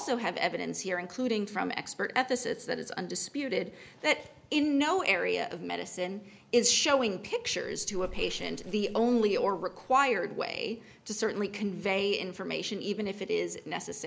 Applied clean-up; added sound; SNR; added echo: none; Bathtub (filling or washing) / Water / Splash, splatter; 13 dB; none.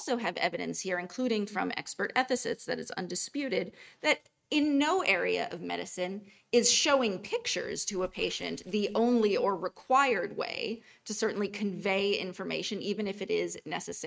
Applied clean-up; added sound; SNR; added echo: neural mask model RNNoise.